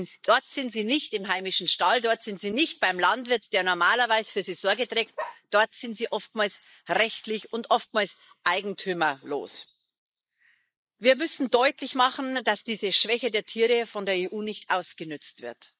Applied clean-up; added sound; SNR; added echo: neural mask model Resemble Enhance denoiser.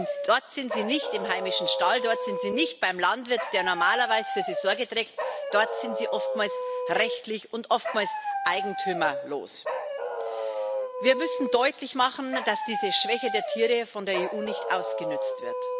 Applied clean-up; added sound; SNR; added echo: none; Dog; 3 dB; none.